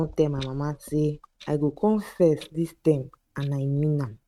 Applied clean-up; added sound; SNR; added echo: neural mask model RNNoise.